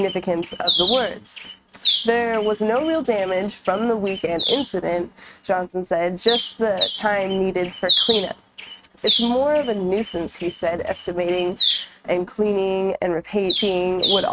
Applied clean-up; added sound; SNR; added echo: neural mask model RNNoise.